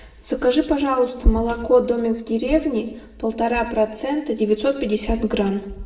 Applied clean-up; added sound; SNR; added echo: none; none; none; reverberation time 0.8 s.